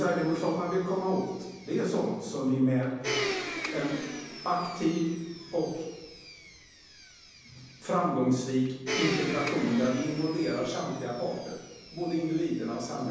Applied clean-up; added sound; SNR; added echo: none; Domestic sounds, home sounds; 9 dB; reverberation time 1.1 s.